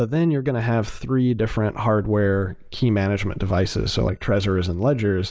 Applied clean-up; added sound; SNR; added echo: neural mask model DeepFilterNet 3.